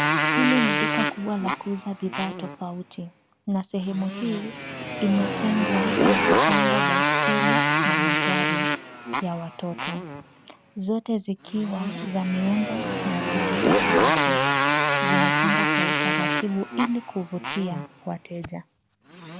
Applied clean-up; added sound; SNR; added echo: none; Motorcycle; -4 dB; none.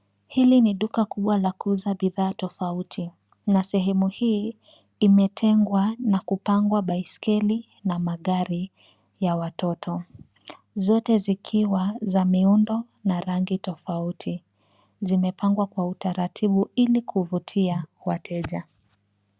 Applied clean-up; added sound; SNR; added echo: none; none; none; none.